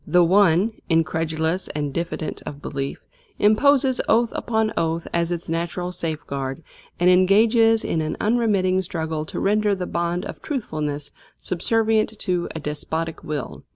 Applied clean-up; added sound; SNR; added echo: none; none; none; none.